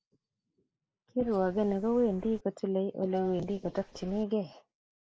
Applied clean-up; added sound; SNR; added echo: neural mask model Resemble Enhance denoiser.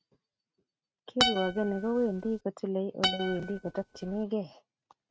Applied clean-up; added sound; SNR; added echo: neural mask model RNNoise.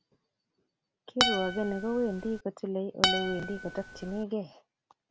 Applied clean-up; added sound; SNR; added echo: none; Acoustic guitar; -2 dB; none.